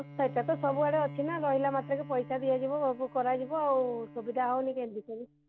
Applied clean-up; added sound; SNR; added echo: none; Bowed string instrument; 15 dB; none.